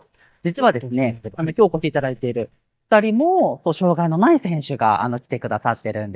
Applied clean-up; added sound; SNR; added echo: neural mask model DeepFilterNet 3.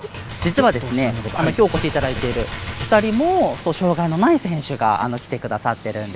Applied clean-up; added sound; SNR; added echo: none; Bird; 12 dB; none.